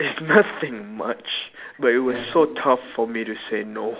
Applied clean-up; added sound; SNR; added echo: none; none; none; none.